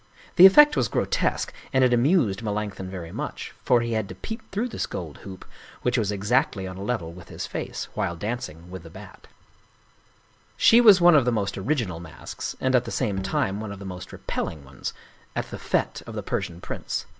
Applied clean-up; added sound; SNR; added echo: none; Bowed string instrument; 14 dB; none.